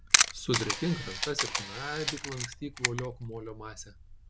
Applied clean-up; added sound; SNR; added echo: none; Camera + Camera; -4 dB; none.